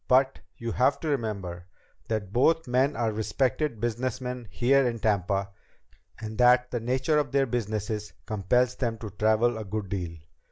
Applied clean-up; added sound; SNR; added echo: none; none; none; none.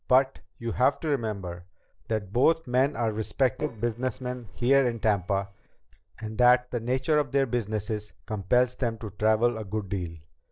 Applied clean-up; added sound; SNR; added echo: neural separator model SepFormer DNS4.